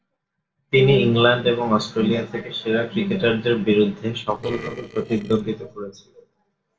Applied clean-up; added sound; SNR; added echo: neural separator model SepFormer DNS4.